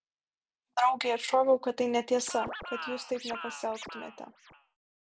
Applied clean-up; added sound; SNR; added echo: none; Scratching (performance technique); 11 dB; none.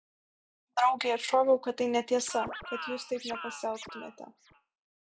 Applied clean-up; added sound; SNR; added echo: classical method log-MMSE.